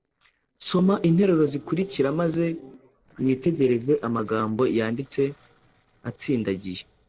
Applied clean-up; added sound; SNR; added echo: neural separator model SepFormer DNS4.